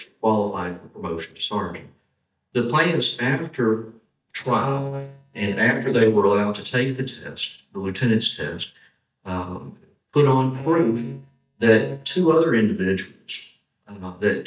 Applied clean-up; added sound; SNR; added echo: neural mask model DeepFilterNet 3.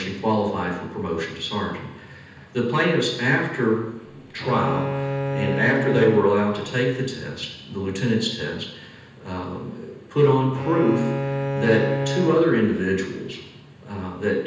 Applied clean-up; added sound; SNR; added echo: none; Bowed string instrument; 4 dB; reverberation time 0.9 s.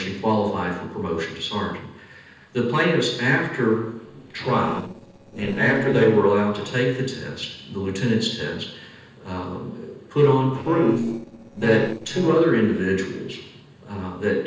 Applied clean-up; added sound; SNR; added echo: neural separator model SepFormer DNS4.